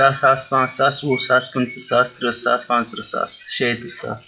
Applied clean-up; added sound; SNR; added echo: classical method WPE with log-MMSE.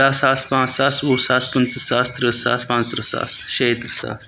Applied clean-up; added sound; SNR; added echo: none; none; none; none.